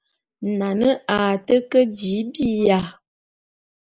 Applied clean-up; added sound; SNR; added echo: neural mask model Resemble Enhance denoiser.